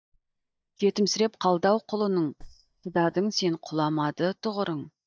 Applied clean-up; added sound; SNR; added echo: neural mask model DeepFilterNet 3.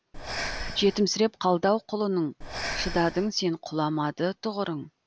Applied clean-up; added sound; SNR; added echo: none; Breathing; 10 dB; none.